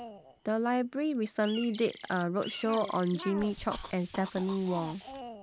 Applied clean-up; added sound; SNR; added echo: none; Cough + Bird; 13 dB; none.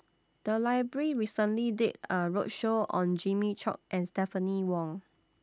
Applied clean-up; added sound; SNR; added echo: none; none; none; none.